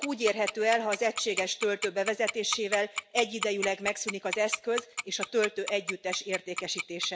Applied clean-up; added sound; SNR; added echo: none; Tick-tock; 8 dB; none.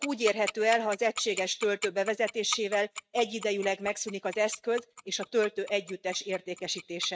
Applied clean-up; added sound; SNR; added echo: neural mask model RNNoise.